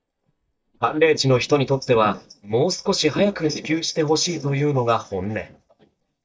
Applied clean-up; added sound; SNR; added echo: neural mask model DeepFilterNet 3.